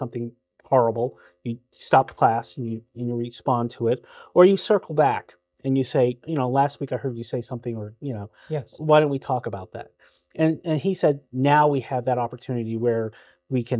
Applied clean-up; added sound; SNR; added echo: neural mask model DeepFilterNet 3.